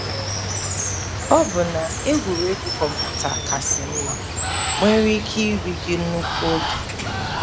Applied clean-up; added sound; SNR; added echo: none; Water; 1 dB; none.